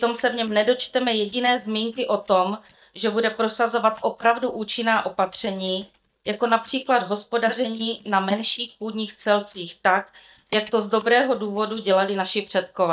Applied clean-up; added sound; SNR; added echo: neural mask model DeepFilterNet 3.